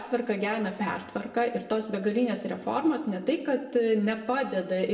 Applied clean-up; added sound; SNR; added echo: none; none; none; reverberation time 0.9 s.